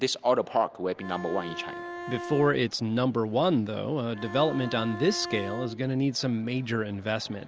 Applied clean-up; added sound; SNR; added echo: none; Bowed string instrument; 10 dB; none.